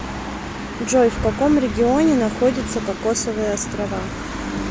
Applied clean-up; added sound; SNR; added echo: none; none; none; none.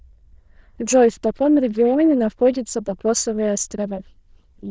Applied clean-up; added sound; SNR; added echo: neural diffusion model UNIVERSE++.